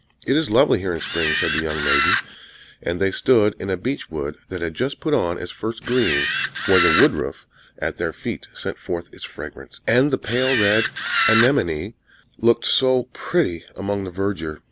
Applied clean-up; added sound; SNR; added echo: none; Camera; 0 dB; none.